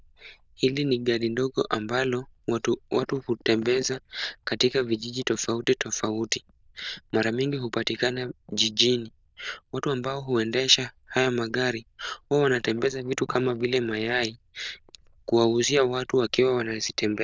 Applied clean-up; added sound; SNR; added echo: neural diffusion model UNIVERSE++.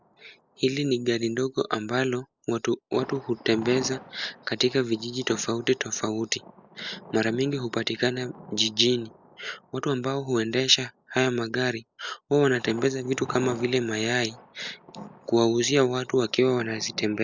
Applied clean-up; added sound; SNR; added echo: none; Thunder; 20 dB; none.